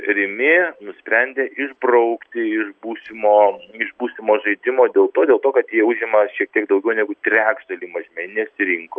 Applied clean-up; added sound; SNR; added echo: none; none; none; none.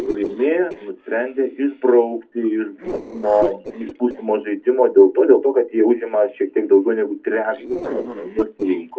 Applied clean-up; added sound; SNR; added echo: neural separator model SepFormer DNS4.